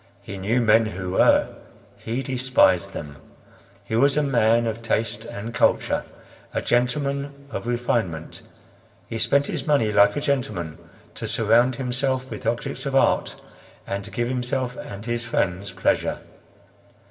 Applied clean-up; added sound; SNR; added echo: none; none; none; reverberation time 1.3 s.